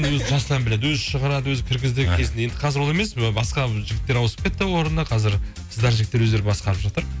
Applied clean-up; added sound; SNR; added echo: none; none; none; none.